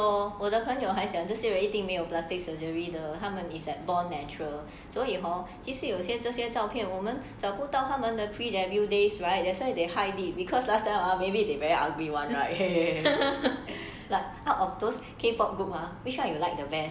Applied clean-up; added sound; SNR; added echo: none; none; none; none.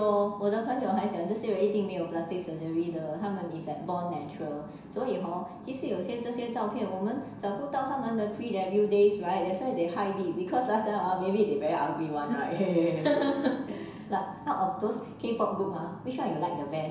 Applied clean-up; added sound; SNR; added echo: none; none; none; reverberation time 0.6 s.